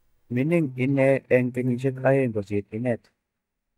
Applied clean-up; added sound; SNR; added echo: neural mask model DeepFilterNet 3.